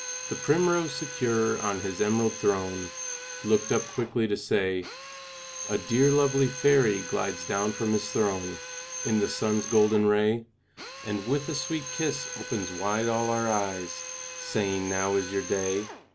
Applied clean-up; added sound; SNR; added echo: none; Drill; 10 dB; none.